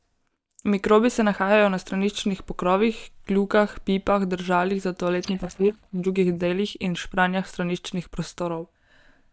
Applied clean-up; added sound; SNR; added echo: neural mask model DeepFilterNet 3.